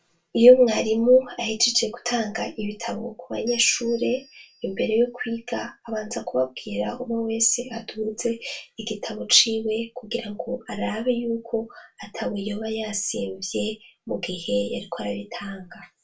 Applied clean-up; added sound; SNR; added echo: none; Bell; 19 dB; reverberation time 0.2 s.